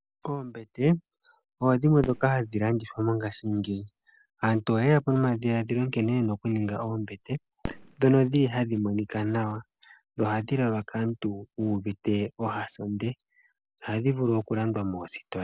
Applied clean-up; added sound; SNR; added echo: none; Fireworks; 17 dB; none.